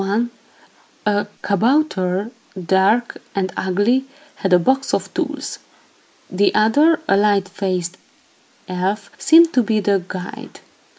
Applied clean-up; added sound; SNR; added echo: neural mask model Resemble Enhance denoiser.